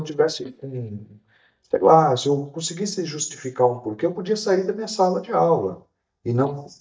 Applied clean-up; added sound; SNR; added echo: neural mask model DeepFilterNet 3.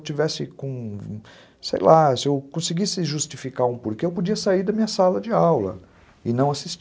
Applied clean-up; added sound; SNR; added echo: none; none; none; none.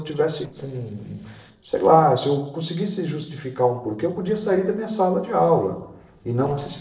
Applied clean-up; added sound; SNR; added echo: neural separator model SepFormer DNS4.